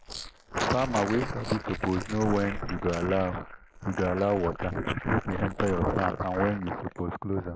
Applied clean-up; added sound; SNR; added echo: neural mask model Resemble Enhance denoiser.